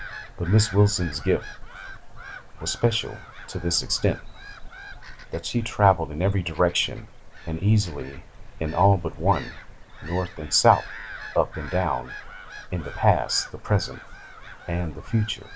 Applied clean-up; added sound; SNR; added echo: none; Gull, seagull / Bird vocalization, bird call, bird song; 16 dB; none.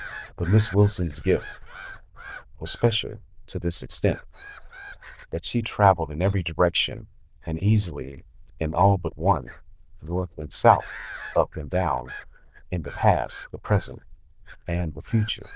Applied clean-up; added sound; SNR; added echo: neural diffusion model UNIVERSE++.